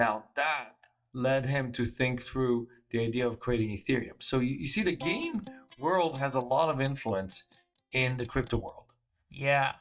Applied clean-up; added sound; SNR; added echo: neural mask model DeepFilterNet 3.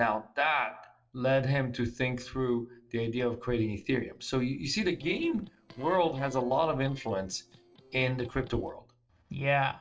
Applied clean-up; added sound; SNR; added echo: neural separator model SepFormer DNS4.